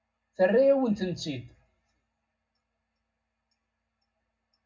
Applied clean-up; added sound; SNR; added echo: none; none; none; reverberation time 0.3 s.